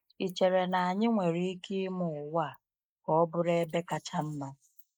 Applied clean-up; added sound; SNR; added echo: neural mask model Resemble Enhance denoiser.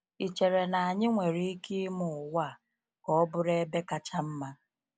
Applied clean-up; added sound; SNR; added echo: none; none; none; none.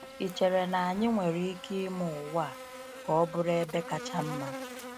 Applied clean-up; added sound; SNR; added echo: none; Buzz; 12 dB; none.